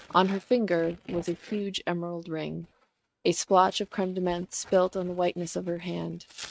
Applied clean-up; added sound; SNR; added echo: neural mask model RNNoise.